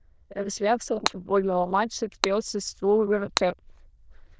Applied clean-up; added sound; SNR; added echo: neural diffusion model UNIVERSE++.